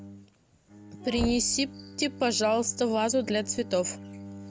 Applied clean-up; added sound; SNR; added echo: none; Bowed string instrument + Knock; 13 dB; none.